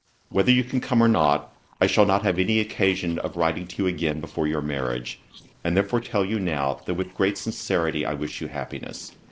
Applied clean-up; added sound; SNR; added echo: neural separator model SepFormer DNS4.